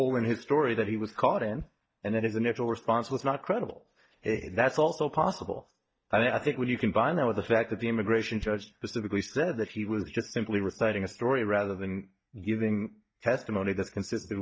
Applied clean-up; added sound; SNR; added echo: neural mask model DeepFilterNet 3.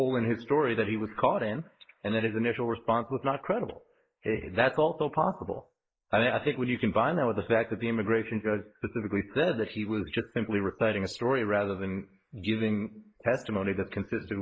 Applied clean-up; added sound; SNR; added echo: neural mask model Resemble Enhance denoiser.